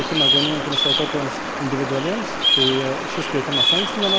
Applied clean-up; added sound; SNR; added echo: none; Bird vocalization, bird call, bird song; -3 dB; none.